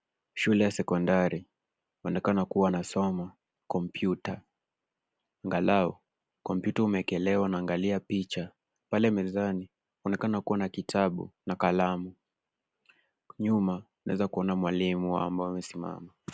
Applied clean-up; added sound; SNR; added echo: none; none; none; none.